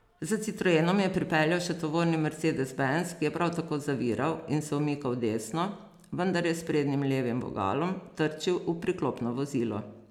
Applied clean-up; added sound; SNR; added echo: none; none; none; none.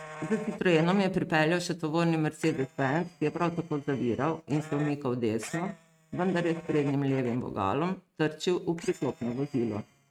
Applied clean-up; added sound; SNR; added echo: neural mask model RNNoise.